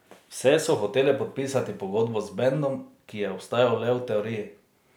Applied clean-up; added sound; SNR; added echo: none; none; none; none.